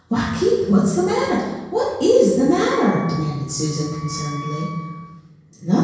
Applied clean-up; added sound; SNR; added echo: none; Wind instrument, woodwind instrument; 16 dB; reverberation time 1.0 s.